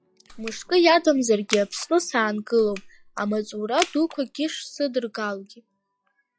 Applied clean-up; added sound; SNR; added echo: classical method log-MMSE.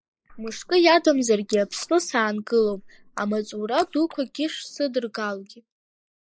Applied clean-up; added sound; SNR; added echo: neural mask model Resemble Enhance denoiser.